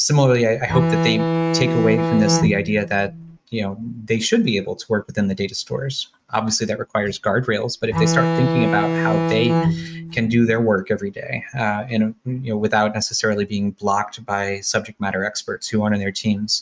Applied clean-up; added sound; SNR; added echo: neural mask model RNNoise.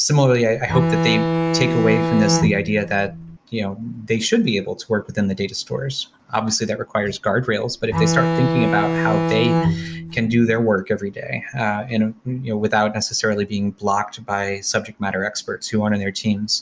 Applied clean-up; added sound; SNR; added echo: none; Bowed string instrument; 0 dB; none.